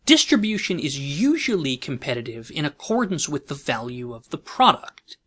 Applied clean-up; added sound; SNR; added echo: none; none; none; none.